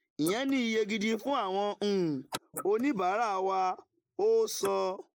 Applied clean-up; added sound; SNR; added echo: neural mask model Resemble Enhance denoiser.